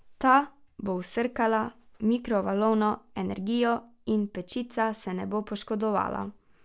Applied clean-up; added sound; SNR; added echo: none; none; none; none.